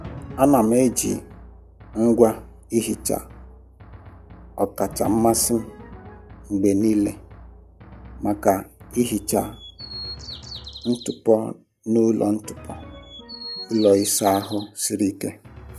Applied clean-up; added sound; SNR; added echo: none; Bird vocalization, bird call, bird song + Drum; 17 dB; none.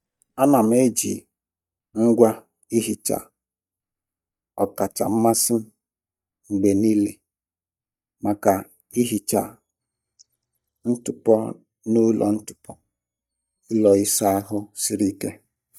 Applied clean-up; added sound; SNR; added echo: neural mask model DeepFilterNet 3.